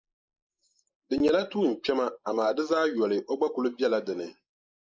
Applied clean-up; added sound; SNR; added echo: neural mask model Resemble Enhance denoiser.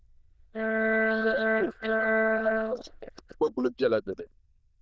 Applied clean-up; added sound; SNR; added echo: neural diffusion model UNIVERSE++.